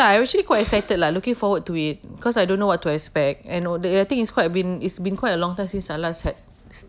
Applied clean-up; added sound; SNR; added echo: none; none; none; none.